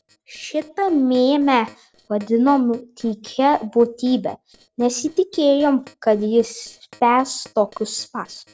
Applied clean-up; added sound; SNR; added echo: neural separator model SepFormer DNS4.